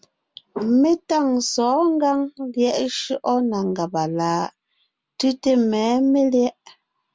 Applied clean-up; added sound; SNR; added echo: none; none; none; none.